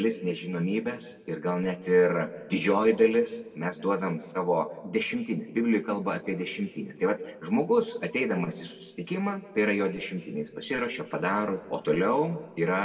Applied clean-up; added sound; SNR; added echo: none; none; none; reverberation time 1.3 s.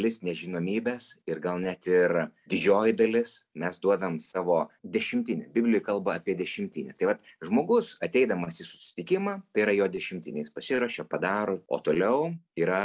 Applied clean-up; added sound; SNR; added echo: none; none; none; none.